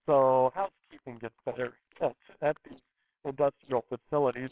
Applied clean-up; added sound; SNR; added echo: neural separator model SepFormer WHAMR!.